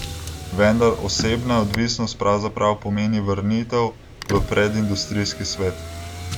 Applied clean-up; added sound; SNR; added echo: none; Motor vehicle (road); 10 dB; none.